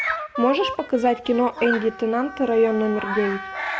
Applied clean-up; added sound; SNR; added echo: none; Bird vocalization, bird call, bird song + Wind instrument, woodwind instrument; 8 dB; none.